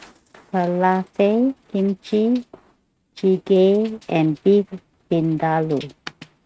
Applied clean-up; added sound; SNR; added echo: neural mask model RNNoise.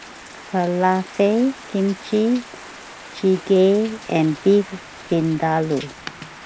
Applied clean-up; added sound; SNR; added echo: none; Rain; 18 dB; none.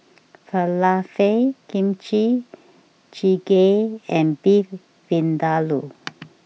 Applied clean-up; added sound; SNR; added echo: none; none; none; none.